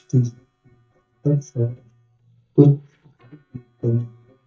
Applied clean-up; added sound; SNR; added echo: neural mask model DeepFilterNet 3.